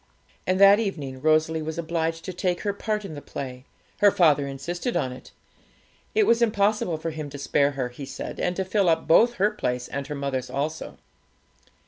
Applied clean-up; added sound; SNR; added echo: none; none; none; none.